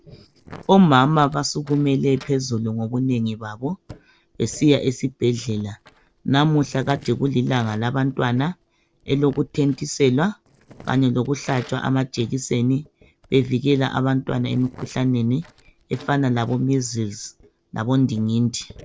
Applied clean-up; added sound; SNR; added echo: neural separator model SepFormer DNS4.